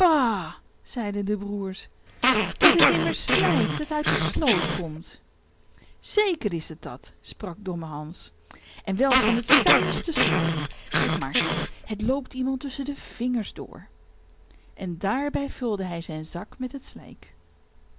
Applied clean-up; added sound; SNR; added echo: none; Growling; -5 dB; none.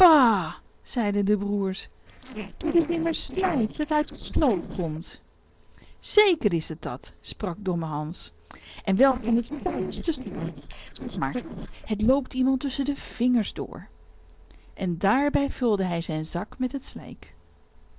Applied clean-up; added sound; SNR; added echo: neural separator model SepFormer DNS4.